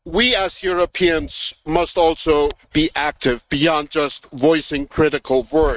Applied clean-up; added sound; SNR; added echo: neural mask model RNNoise.